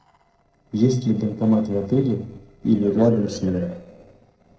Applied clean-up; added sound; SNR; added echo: neural separator model SepFormer DNS4.